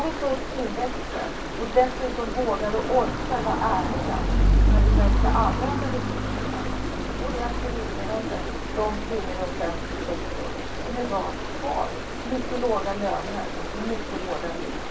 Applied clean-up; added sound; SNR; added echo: none; Stream; -2 dB; reverberation time 0.2 s.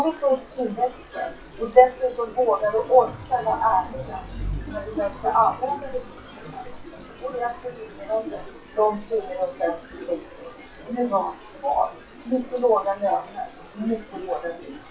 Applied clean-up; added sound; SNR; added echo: classical method WPE with log-MMSE.